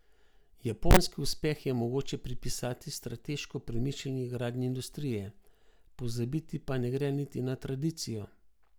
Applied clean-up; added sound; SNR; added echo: none; none; none; none.